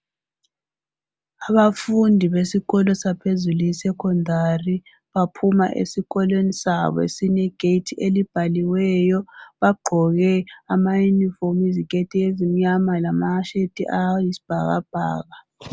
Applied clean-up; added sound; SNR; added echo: none; none; none; none.